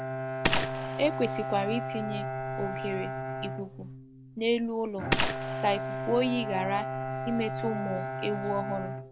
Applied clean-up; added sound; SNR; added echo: none; Bowed string instrument + Gunshot, gunfire; 1 dB; none.